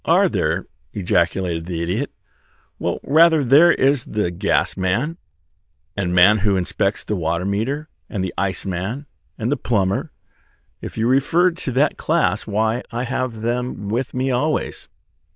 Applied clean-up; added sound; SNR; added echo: neural diffusion model UNIVERSE++.